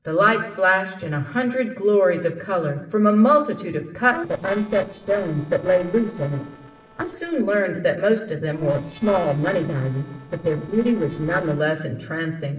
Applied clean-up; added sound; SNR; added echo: neural separator model SepFormer DNS4.